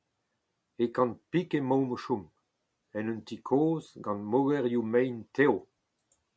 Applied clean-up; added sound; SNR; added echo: none; none; none; none.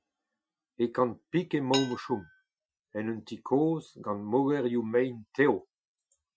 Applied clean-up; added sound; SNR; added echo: classical method Wiener filter.